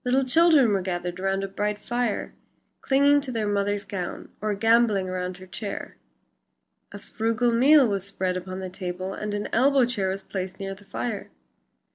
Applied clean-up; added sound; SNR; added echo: none; none; none; none.